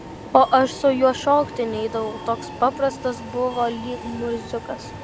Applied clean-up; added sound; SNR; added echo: none; Subway, metro, underground; 13 dB; none.